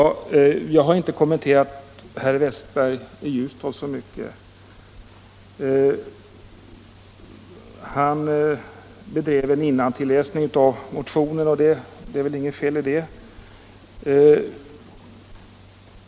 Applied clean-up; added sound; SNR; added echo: none; none; none; none.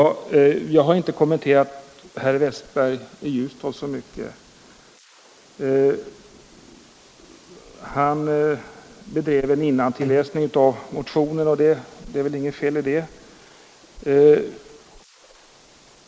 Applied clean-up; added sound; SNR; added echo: neural mask model Resemble Enhance denoiser.